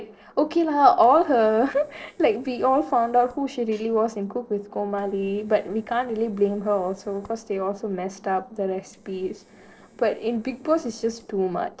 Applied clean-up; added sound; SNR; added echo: neural separator model SepFormer DNS4.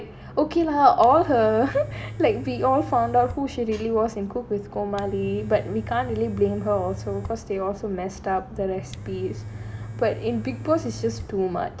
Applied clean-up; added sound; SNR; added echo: none; Domestic sounds, home sounds; 14 dB; reverberation time 1.1 s.